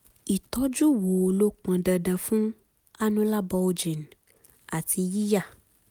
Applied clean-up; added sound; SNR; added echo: none; none; none; none.